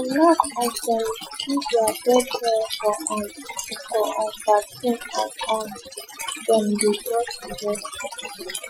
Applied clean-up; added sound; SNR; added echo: classical method Wiener filter.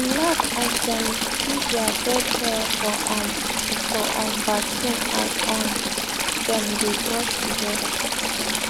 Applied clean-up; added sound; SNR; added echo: none; Stream / Trickle, dribble; -4 dB; none.